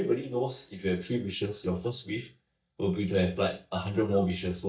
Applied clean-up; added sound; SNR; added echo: neural mask model DeepFilterNet 3.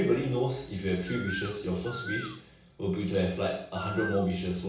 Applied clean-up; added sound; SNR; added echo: none; Bird; 13 dB; reverberation time 0.7 s.